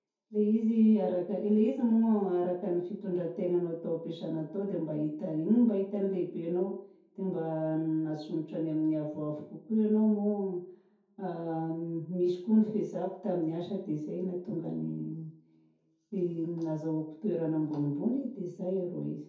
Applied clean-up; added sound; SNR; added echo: none; none; none; reverberation time 0.6 s.